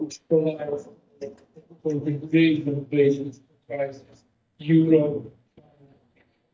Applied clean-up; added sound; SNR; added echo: neural mask model DeepFilterNet 3.